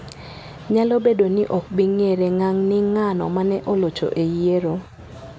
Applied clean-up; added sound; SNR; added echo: none; none; none; none.